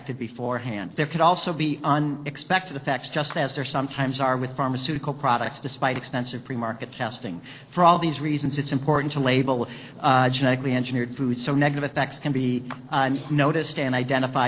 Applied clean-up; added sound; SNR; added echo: neural separator model SepFormer DNS4.